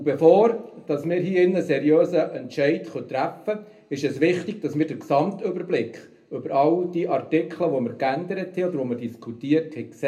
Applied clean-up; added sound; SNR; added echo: none; none; none; reverberation time 0.3 s.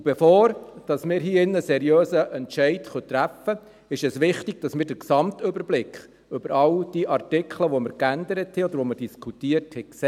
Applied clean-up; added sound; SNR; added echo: none; none; none; none.